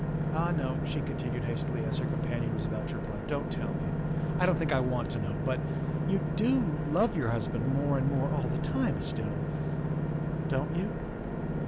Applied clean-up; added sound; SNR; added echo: none; Engine / Boat, Water vehicle; -2 dB; none.